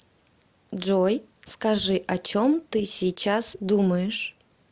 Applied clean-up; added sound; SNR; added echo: none; none; none; none.